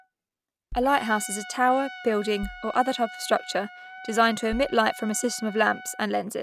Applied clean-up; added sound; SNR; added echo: none; Bass drum + Trumpet; 15 dB; none.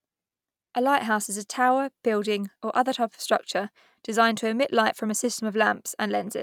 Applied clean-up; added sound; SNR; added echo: none; none; none; none.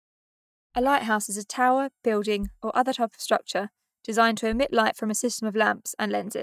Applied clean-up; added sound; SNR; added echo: neural mask model DeepFilterNet 3.